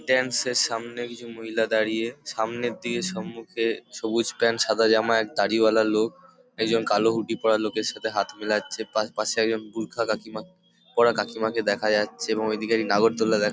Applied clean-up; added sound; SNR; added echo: none; none; none; none.